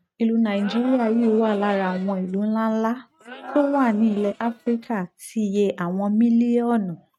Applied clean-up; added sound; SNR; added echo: neural mask model RNNoise.